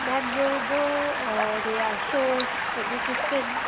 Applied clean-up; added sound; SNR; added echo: none; Stream; 0 dB; none.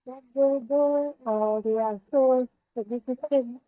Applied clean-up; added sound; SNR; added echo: neural mask model DeepFilterNet 3.